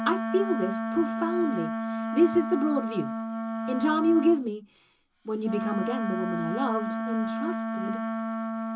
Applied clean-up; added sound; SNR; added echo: none; Wind instrument, woodwind instrument; 3 dB; reverberation time 0.2 s.